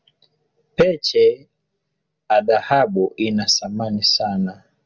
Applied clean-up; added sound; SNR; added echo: none; none; none; none.